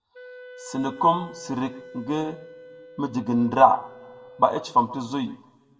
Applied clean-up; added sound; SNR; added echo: none; Wind instrument, woodwind instrument; 20 dB; reverberation time 0.9 s.